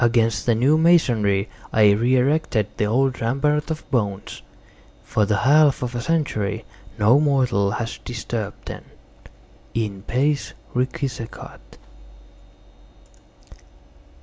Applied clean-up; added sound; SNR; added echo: none; none; none; none.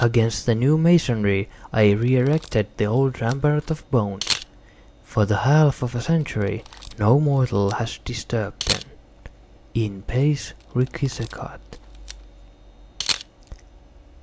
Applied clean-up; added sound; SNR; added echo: none; Camera; 15 dB; none.